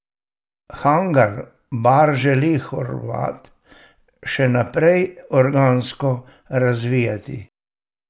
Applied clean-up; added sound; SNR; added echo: none; none; none; none.